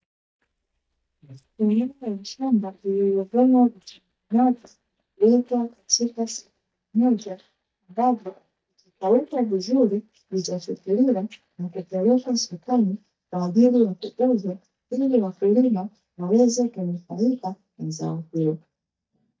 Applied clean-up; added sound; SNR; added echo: neural mask model DeepFilterNet 3.